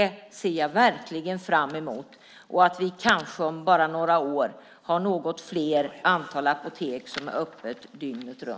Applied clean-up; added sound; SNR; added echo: none; none; none; none.